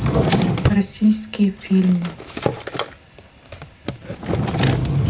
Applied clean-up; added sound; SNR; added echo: none; Drawer open or close; -1 dB; reverberation time 0.3 s.